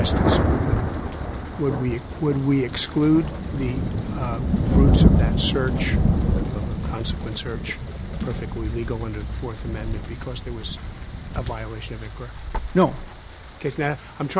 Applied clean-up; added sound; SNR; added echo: none; Thunder; -3 dB; none.